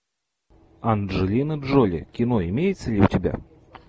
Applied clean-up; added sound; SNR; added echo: none; none; none; none.